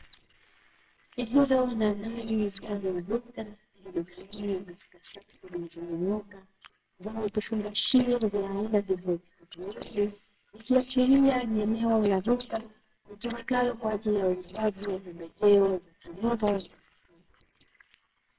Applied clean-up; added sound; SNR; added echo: neural separator model SepFormer WHAMR!.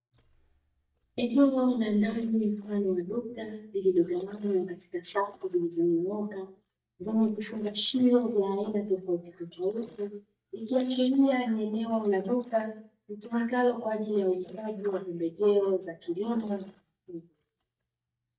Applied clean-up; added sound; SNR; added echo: neural mask model DeepFilterNet 3.